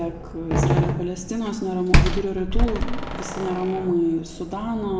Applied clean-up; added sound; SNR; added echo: none; Slam; -2 dB; reverberation time 0.9 s.